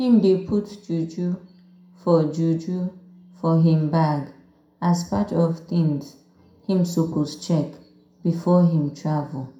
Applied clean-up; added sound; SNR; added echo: none; none; none; reverberation time 0.5 s.